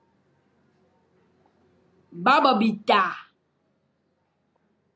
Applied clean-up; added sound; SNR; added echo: none; none; none; none.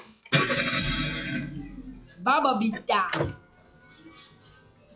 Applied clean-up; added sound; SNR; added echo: classical method log-MMSE.